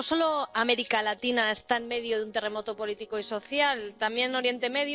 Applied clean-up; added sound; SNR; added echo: neural separator model SepFormer DNS4.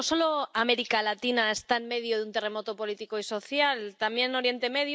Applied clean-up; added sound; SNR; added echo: none; none; none; none.